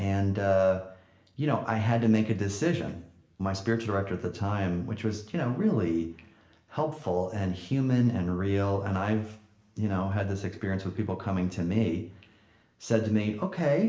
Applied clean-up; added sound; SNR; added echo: none; none; none; reverberation time 0.6 s.